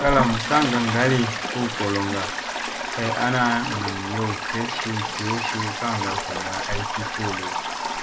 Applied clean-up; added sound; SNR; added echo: none; Toilet flush; 2 dB; none.